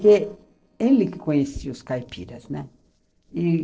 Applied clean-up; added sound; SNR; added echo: neural separator model SepFormer DNS4.